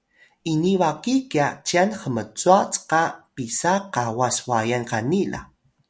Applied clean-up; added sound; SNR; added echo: none; none; none; none.